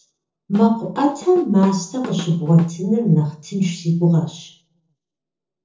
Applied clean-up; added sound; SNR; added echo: neural separator model SepFormer DNS4.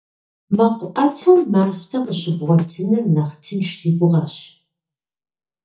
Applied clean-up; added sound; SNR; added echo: neural mask model DeepFilterNet 3.